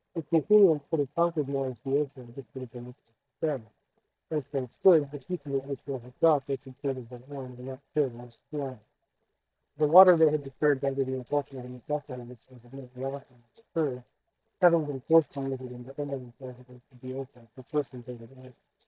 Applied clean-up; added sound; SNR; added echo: neural mask model DeepFilterNet 3.